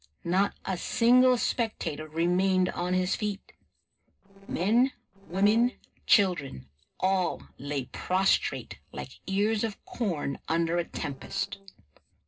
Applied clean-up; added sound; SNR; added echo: neural separator model SepFormer DNS4.